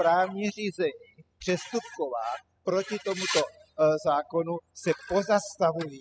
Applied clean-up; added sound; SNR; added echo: classical method spectral subtraction.